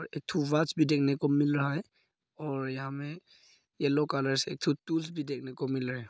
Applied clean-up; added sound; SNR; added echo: none; none; none; none.